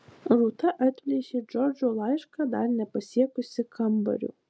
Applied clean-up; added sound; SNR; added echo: none; none; none; none.